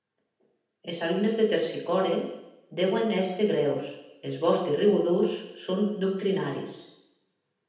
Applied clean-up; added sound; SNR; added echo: none; none; none; reverberation time 0.9 s.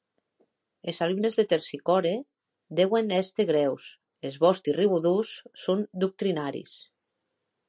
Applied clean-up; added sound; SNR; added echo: none; none; none; none.